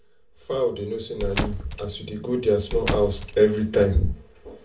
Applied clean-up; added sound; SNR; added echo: none; Squeak / Slam / Wood; 6 dB; reverberation time 0.3 s.